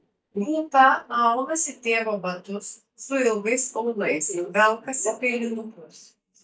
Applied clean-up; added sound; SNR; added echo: neural mask model DeepFilterNet 3.